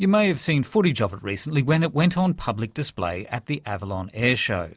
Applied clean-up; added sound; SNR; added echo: none; none; none; none.